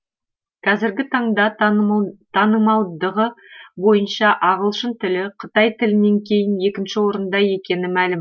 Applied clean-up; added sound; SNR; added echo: none; none; none; none.